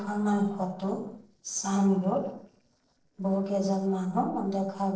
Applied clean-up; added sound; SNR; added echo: neural separator model SepFormer DNS4.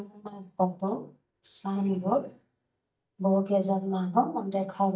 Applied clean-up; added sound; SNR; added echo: neural mask model DeepFilterNet 3.